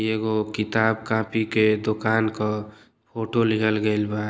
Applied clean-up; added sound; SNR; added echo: none; none; none; none.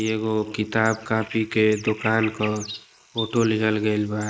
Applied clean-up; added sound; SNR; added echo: neural mask model Resemble Enhance denoiser.